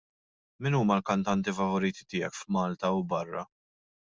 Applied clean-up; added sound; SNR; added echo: none; none; none; none.